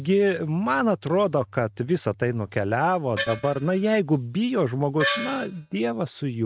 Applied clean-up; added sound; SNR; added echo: neural mask model RNNoise.